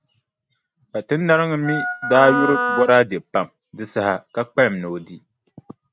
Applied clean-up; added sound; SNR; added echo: neural mask model RNNoise.